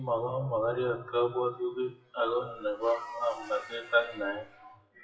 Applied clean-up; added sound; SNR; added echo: classical method WPE with log-MMSE.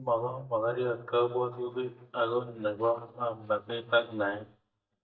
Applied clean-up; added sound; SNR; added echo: neural mask model DeepFilterNet 3.